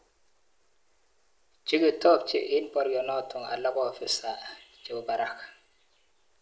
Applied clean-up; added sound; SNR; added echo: none; none; none; none.